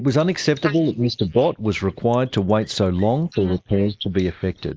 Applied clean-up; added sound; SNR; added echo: neural mask model Resemble Enhance denoiser.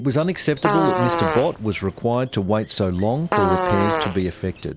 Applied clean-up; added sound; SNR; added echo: none; Fart; 1 dB; none.